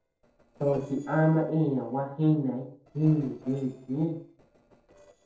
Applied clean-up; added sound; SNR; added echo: neural separator model SepFormer DNS4.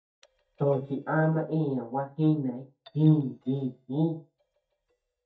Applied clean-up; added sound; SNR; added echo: neural mask model DeepFilterNet 3.